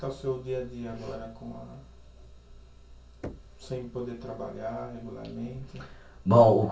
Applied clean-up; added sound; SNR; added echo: none; Knock; 19 dB; reverberation time 0.3 s.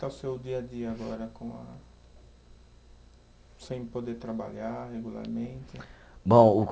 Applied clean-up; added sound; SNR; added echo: none; none; none; none.